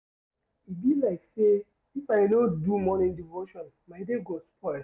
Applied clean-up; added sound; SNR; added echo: none; none; none; none.